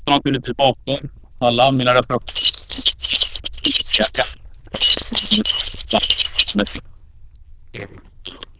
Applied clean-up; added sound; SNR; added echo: neural diffusion model UNIVERSE++.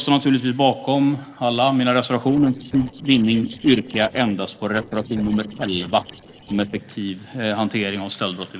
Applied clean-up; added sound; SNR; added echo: neural separator model SepFormer DNS4.